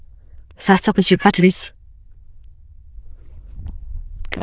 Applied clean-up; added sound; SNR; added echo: neural diffusion model UNIVERSE++.